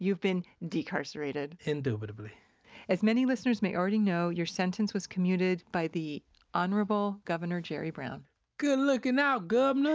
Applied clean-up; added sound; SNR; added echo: none; none; none; none.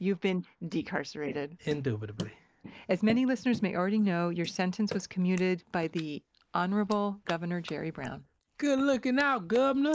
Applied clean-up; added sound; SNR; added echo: neural mask model Resemble Enhance denoiser.